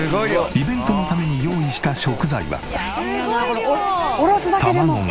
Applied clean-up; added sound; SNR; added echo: none; Dog; 15 dB; none.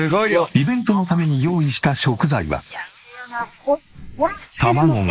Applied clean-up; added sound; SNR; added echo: neural mask model Resemble Enhance denoiser.